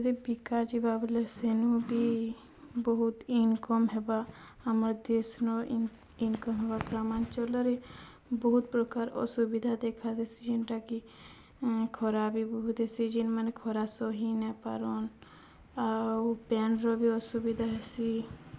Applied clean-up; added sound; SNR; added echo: none; none; none; none.